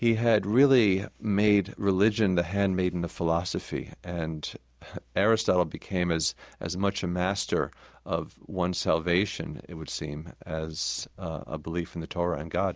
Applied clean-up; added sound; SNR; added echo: none; none; none; none.